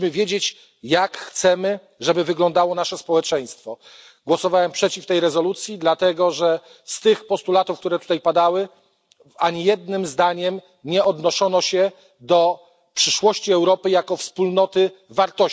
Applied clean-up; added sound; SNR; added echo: none; none; none; none.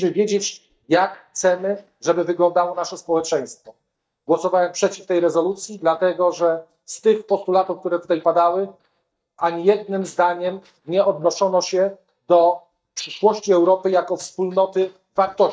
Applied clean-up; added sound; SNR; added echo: neural mask model DeepFilterNet 3.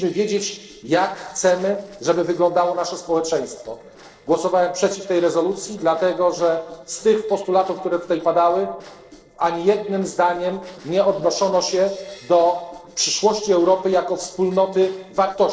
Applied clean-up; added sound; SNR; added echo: neural separator model SepFormer DNS4.